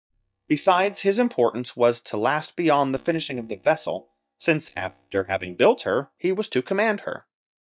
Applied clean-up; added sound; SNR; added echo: neural mask model DeepFilterNet 3.